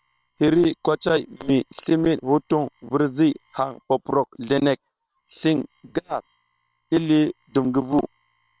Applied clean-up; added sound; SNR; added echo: neural separator model SepFormer WHAM!.